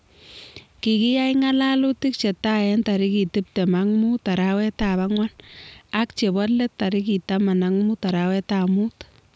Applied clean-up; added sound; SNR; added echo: none; Thump, thud; 17 dB; none.